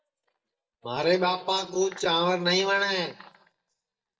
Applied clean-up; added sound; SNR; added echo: neural mask model DeepFilterNet 3.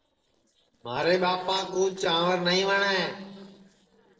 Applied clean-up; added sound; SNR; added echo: neural separator model SepFormer DNS4.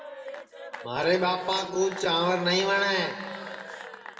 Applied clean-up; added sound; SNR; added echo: none; Applause / Cheering / Clapping; 12 dB; reverberation time 2.2 s.